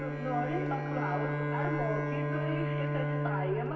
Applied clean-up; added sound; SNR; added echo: none; Bowed string instrument; -3 dB; reverberation time 2.2 s.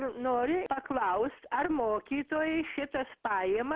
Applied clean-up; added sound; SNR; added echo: none; none; none; none.